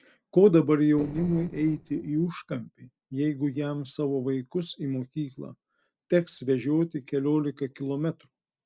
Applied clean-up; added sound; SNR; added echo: neural separator model SepFormer DNS4.